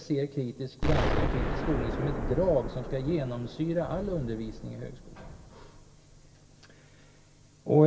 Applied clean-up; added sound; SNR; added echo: none; Explosion; 4 dB; reverberation time 1.6 s.